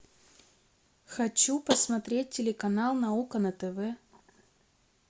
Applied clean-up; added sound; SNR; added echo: none; Tap; 7 dB; none.